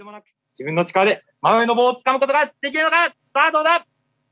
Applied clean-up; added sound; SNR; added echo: none; none; none; none.